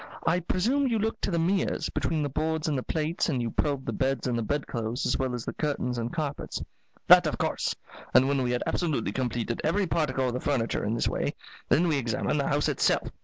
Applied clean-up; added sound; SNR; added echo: none; none; none; none.